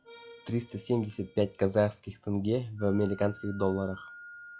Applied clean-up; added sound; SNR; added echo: classical method log-MMSE.